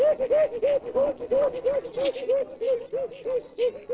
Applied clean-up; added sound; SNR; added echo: neural separator model SepFormer DNS4.